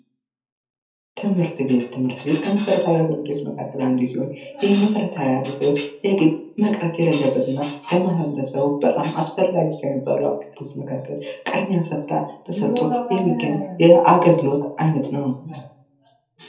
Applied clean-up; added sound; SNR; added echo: none; none; none; reverberation time 0.5 s.